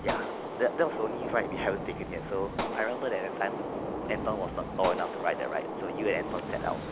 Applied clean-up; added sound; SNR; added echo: none; Gunshot, gunfire; 2 dB; none.